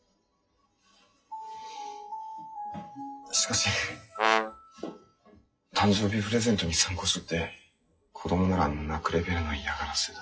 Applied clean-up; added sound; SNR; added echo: classical method WPE with log-MMSE.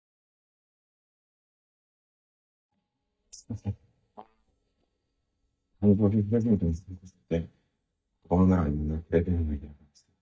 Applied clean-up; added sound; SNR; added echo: neural mask model DeepFilterNet 3.